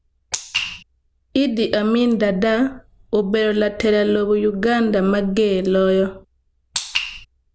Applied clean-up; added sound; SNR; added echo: none; none; none; none.